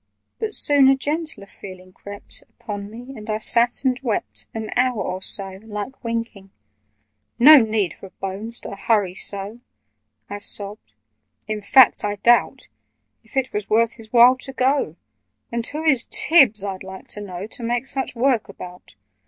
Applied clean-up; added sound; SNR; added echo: none; none; none; none.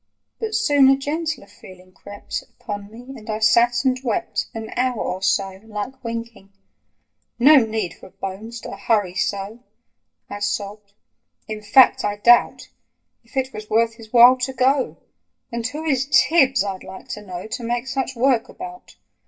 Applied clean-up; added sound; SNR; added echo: none; none; none; reverberation time 0.2 s.